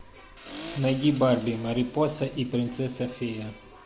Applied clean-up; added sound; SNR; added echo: none; Accelerating, revving, vroom; 19 dB; none.